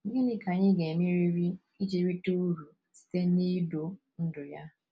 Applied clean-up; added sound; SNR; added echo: none; none; none; none.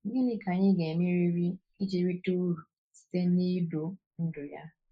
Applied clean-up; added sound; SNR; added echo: neural mask model Resemble Enhance denoiser.